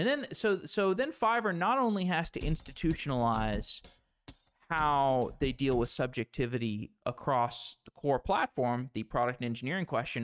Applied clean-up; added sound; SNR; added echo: neural mask model RNNoise.